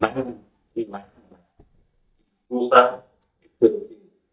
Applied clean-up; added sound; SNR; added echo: neural mask model DeepFilterNet 3.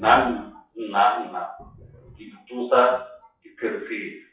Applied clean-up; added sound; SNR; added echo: classical method WPE with log-MMSE.